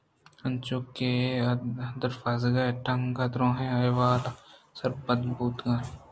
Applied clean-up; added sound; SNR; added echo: none; none; none; none.